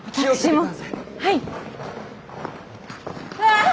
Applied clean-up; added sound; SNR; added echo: none; Animal; 18 dB; none.